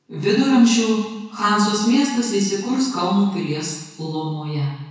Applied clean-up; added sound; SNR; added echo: none; none; none; reverberation time 1.0 s.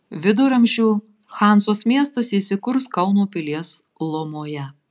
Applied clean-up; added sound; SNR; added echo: none; none; none; none.